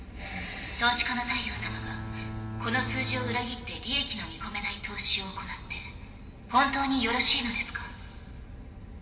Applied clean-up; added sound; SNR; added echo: none; Bowed string instrument; 10 dB; reverberation time 2.1 s.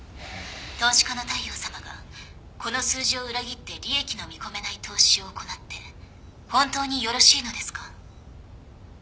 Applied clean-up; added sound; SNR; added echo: none; none; none; none.